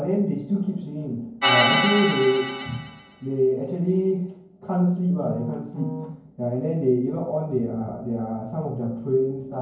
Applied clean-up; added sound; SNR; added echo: none; Organ; 0 dB; reverberation time 0.9 s.